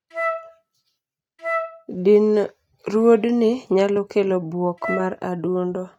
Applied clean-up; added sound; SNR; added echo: neural mask model RNNoise.